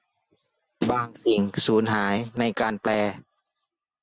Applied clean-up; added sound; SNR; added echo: none; Snare drum; 6 dB; none.